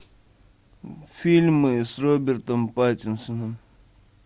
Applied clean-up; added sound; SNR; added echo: none; none; none; none.